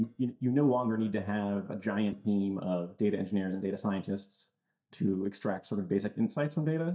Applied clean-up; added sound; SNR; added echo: neural mask model DeepFilterNet 3.